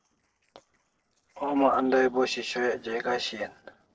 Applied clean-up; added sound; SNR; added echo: neural separator model SepFormer DNS4.